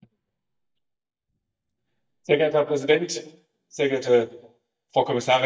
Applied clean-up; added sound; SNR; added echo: neural mask model DeepFilterNet 3.